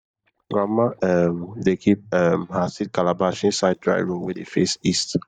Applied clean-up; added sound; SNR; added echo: neural mask model DeepFilterNet 3.